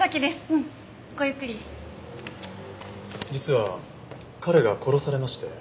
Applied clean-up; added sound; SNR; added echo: none; none; none; none.